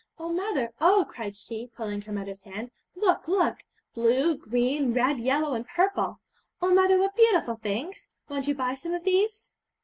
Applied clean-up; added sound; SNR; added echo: none; none; none; none.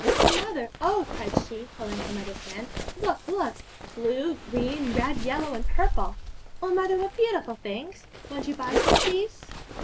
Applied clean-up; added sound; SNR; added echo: none; Zipper (clothing); -1 dB; none.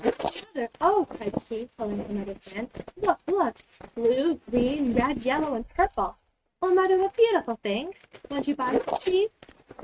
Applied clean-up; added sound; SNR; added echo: neural mask model RNNoise.